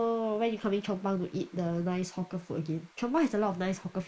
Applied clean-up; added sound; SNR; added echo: neural mask model Resemble Enhance denoiser.